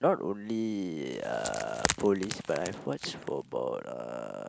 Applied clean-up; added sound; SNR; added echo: none; Wood; 7 dB; none.